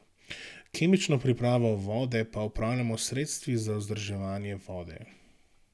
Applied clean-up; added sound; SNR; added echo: none; none; none; none.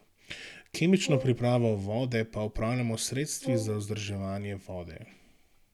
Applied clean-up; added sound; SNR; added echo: none; Brass instrument; 11 dB; none.